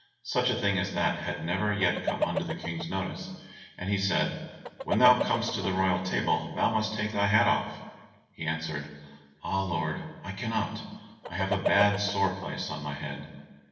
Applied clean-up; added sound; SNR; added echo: none; Chicken, rooster; 7 dB; reverberation time 1.2 s.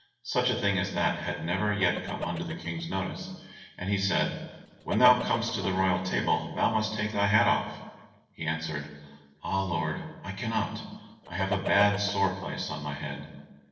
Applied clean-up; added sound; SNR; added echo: neural separator model SepFormer DNS4.